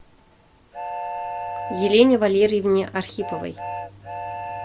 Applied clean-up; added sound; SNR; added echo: none; Train; 10 dB; none.